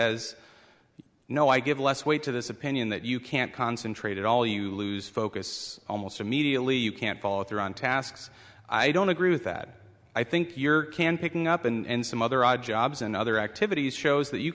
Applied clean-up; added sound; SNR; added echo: none; none; none; none.